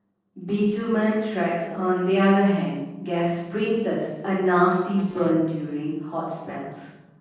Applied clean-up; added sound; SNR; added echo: neural separator model SepFormer DNS4.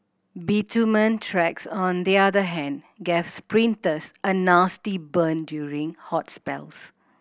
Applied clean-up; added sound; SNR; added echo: none; none; none; none.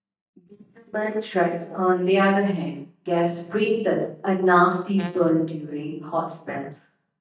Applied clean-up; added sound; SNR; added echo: neural mask model DeepFilterNet 3.